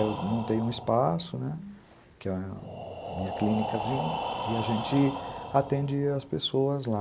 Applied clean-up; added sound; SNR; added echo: none; Breathing; 8 dB; none.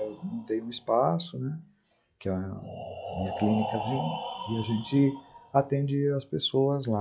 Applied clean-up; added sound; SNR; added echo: classical method log-MMSE.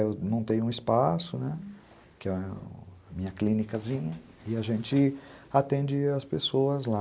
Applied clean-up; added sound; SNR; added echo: none; none; none; none.